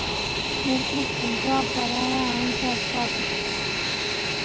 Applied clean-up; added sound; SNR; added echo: none; Fixed-wing aircraft, airplane; -3 dB; none.